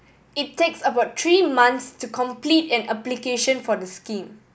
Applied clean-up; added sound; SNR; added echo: none; none; none; none.